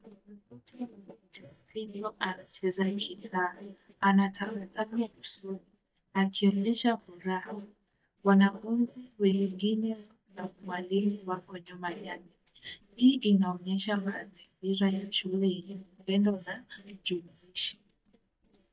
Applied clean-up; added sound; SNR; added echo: neural mask model DeepFilterNet 3.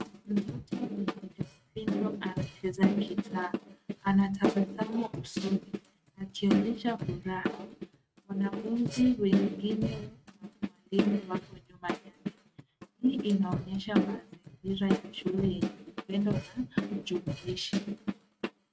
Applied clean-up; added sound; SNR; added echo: neural mask model RNNoise.